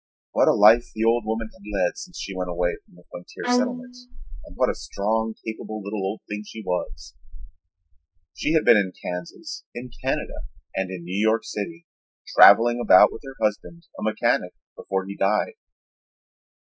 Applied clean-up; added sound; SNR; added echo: classical method spectral subtraction.